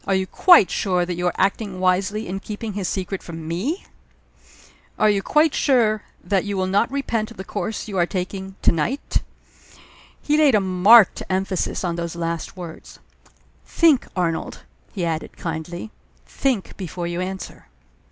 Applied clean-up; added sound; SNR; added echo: none; none; none; none.